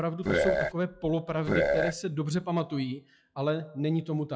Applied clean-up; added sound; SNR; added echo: classical method log-MMSE.